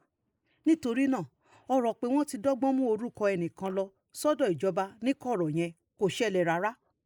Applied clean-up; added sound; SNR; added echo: neural mask model Resemble Enhance denoiser.